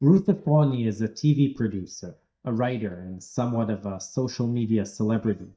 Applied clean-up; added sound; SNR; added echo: neural mask model DeepFilterNet 3.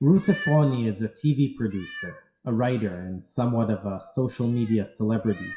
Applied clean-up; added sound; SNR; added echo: classical method WPE with log-MMSE.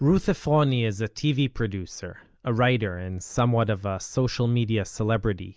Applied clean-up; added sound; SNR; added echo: none; none; none; none.